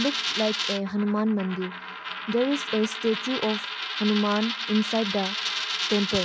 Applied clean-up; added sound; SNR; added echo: none; Coin (dropping); 4 dB; none.